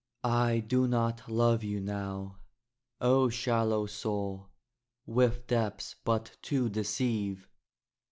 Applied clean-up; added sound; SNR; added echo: none; none; none; none.